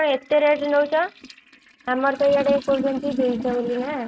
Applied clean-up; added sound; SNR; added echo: neural mask model RNNoise.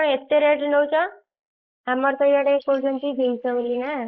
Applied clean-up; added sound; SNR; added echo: neural mask model Resemble Enhance denoiser.